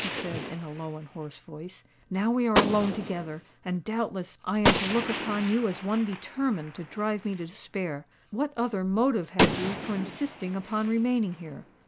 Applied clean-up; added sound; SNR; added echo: none; Gunshot, gunfire; 4 dB; none.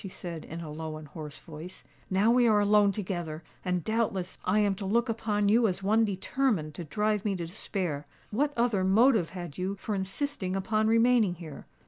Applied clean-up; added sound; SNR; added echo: none; none; none; none.